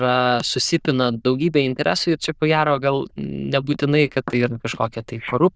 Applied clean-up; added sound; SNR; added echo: neural diffusion model UNIVERSE++.